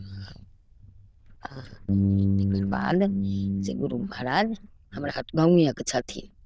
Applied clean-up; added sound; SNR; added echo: neural diffusion model UNIVERSE++.